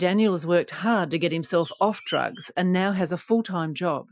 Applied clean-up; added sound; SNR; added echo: classical method Wiener filter.